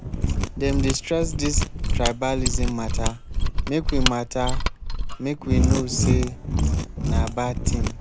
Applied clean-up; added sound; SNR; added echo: none; Mechanisms; -4 dB; none.